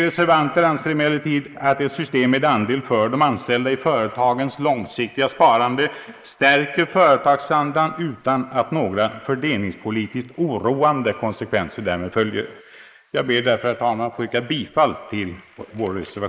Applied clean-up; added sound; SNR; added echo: neural mask model Resemble Enhance denoiser.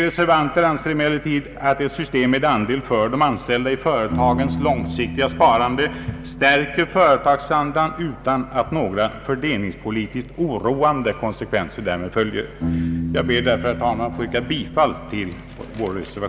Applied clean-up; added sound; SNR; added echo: none; Piano; 11 dB; none.